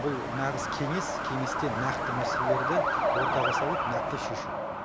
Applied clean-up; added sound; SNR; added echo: none; Truck; -5 dB; none.